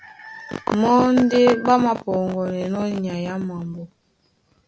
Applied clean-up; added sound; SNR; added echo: none; none; none; none.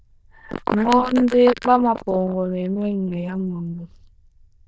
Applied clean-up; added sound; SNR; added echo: neural diffusion model UNIVERSE++.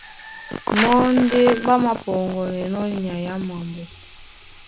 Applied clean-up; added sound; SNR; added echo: none; Crackle + Sink (filling or washing) / Water tap, faucet; 10 dB; none.